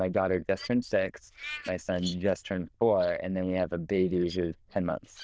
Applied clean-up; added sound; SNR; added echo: neural diffusion model UNIVERSE++.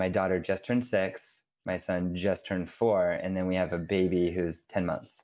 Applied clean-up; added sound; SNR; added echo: none; none; none; none.